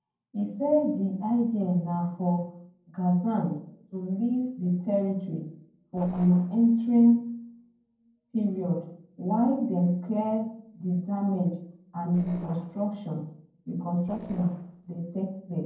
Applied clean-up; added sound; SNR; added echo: neural separator model SepFormer DNS4.